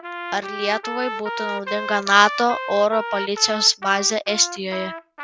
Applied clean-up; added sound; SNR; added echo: none; Trumpet; 8 dB; none.